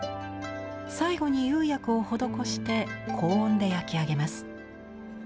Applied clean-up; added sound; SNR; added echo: none; none; none; none.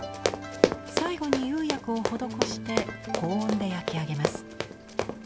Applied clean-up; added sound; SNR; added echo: none; Run; 0 dB; none.